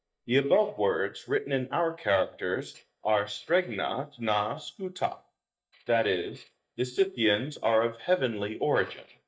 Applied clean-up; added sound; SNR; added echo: neural mask model DeepFilterNet 3.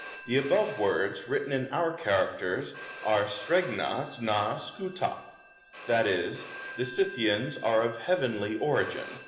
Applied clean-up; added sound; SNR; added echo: none; Telephone; 9 dB; reverberation time 1.1 s.